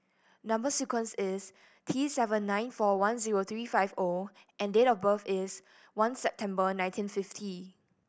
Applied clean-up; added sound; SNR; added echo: none; none; none; none.